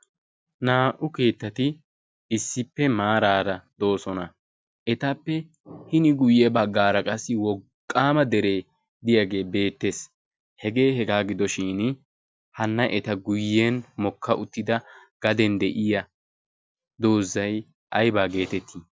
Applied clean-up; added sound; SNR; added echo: none; none; none; none.